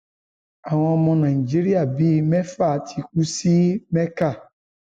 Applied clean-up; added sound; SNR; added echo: none; none; none; none.